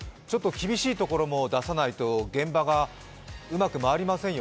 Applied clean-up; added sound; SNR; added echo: none; none; none; none.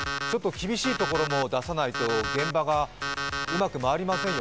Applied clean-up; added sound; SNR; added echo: none; Alarm; 5 dB; none.